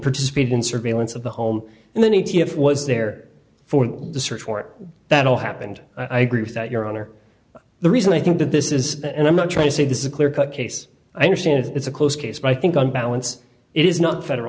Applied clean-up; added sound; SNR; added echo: none; none; none; none.